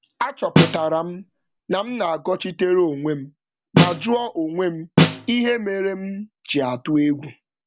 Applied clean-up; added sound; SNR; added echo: none; Snare drum; -2 dB; none.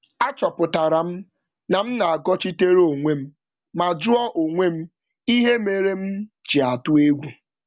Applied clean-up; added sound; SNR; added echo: none; none; none; none.